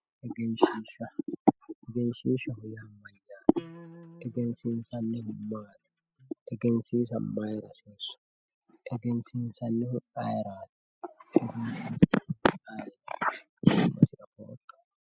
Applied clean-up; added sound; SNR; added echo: classical method spectral subtraction.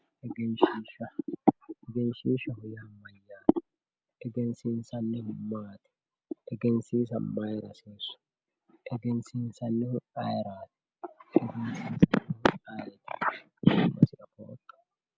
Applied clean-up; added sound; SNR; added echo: none; none; none; none.